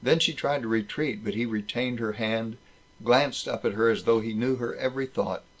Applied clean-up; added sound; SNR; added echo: none; none; none; none.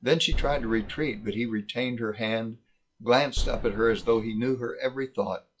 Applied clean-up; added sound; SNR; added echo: classical method log-MMSE.